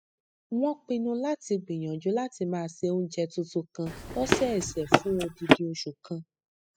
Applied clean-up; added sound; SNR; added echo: classical method spectral subtraction.